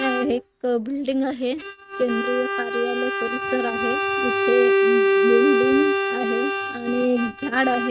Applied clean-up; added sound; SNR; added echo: neural mask model RNNoise.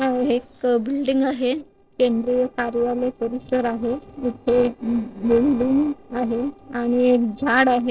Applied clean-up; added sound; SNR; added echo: neural separator model SepFormer DNS4.